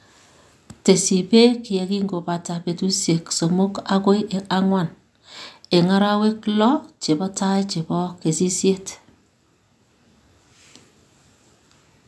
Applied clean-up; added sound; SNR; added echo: none; none; none; none.